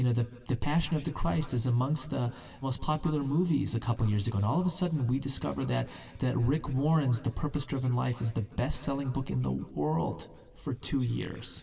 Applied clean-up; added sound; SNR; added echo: none; none; none; reverberation time 1.4 s.